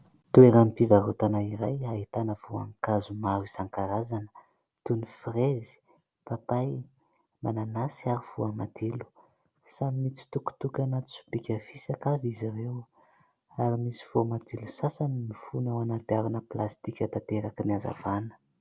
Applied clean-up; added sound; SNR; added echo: none; none; none; none.